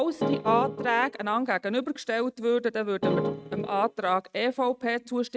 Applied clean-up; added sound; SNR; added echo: neural mask model RNNoise.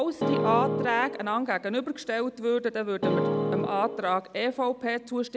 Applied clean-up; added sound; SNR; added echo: none; Keyboard (musical); 0 dB; none.